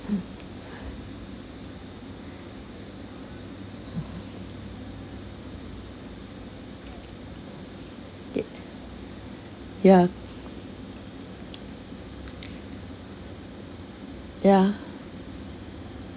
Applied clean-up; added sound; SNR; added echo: none; none; none; none.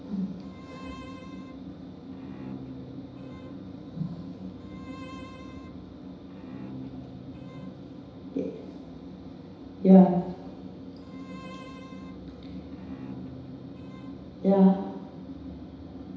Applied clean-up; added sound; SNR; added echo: none; Bowed string instrument; 16 dB; reverberation time 1.0 s.